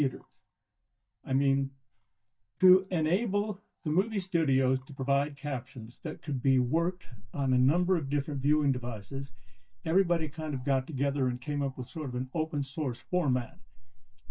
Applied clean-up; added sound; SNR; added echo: neural mask model DeepFilterNet 3.